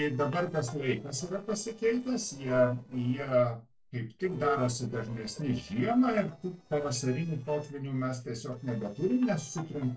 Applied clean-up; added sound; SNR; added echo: neural separator model SepFormer DNS4.